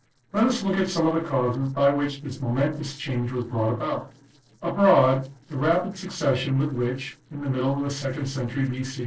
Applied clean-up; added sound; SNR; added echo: neural separator model SepFormer DNS4.